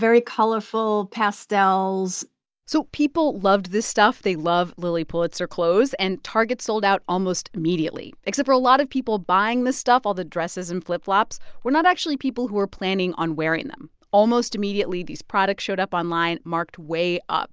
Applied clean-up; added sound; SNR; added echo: none; none; none; none.